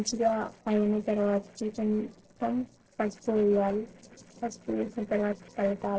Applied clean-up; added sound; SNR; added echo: neural separator model SepFormer DNS4.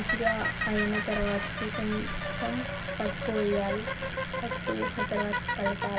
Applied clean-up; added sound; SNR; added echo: none; Bicycle; -1 dB; reverberation time 0.4 s.